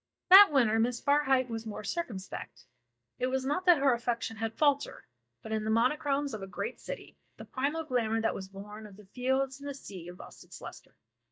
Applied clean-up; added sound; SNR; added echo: neural mask model DeepFilterNet 3.